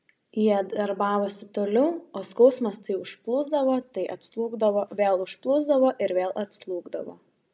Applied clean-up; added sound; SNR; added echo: none; none; none; none.